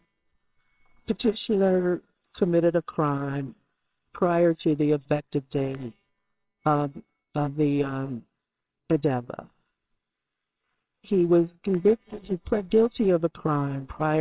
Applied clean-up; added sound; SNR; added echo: neural separator model SepFormer WHAMR!.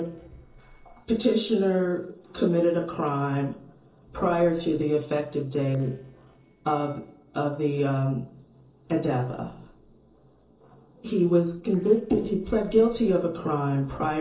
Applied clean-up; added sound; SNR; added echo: neural separator model SepFormer DNS4.